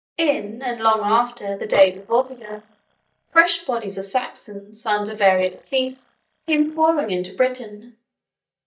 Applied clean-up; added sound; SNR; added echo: neural mask model DeepFilterNet 3.